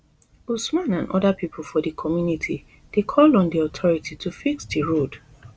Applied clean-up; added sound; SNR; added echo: none; none; none; none.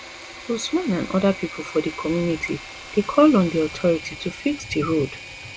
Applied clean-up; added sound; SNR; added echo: none; Engine / Mechanisms; 15 dB; none.